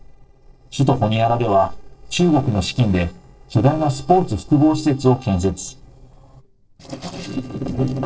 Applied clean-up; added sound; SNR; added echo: neural separator model SepFormer DNS4.